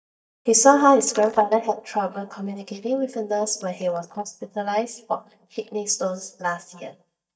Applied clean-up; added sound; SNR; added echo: neural mask model DeepFilterNet 3.